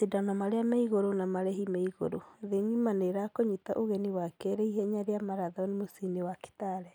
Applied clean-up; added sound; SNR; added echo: none; none; none; none.